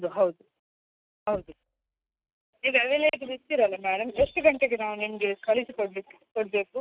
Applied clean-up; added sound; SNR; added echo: neural mask model RNNoise.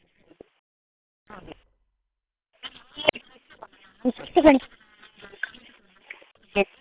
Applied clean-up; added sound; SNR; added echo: neural separator model SepFormer WHAM!.